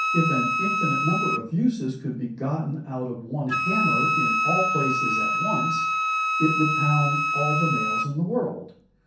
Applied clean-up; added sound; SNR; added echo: none; Wind instrument, woodwind instrument; -1 dB; reverberation time 0.6 s.